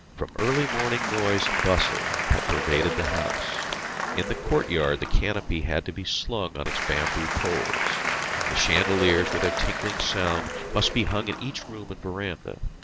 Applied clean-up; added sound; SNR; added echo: none; Applause / Crowd; 3 dB; none.